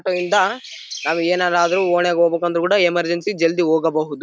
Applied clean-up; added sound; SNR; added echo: none; Chirp, tweet; 15 dB; none.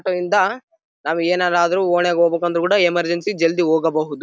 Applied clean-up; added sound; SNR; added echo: none; none; none; none.